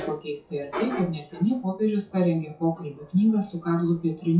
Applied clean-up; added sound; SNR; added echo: classical method WPE with log-MMSE.